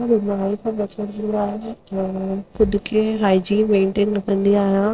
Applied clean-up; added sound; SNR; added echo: neural separator model SepFormer DNS4.